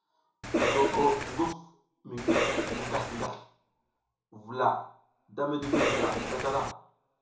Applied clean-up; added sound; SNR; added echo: none; Cough; -3 dB; reverberation time 0.8 s.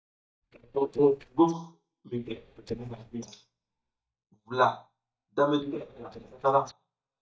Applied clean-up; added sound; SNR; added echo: neural mask model DeepFilterNet 3.